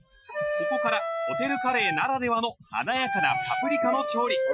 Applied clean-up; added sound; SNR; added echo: classical method Wiener filter.